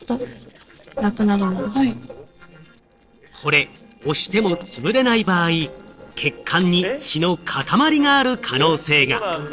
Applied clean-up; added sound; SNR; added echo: neural separator model SepFormer DNS4.